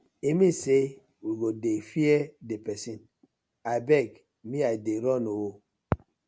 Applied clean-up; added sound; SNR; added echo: none; none; none; none.